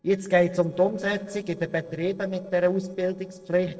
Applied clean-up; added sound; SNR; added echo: neural separator model SepFormer DNS4.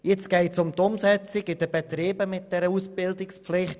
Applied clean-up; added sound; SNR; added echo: none; none; none; none.